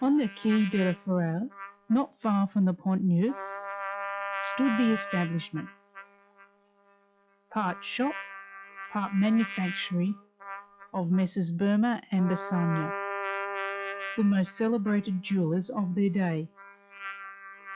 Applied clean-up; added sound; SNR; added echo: classical method log-MMSE.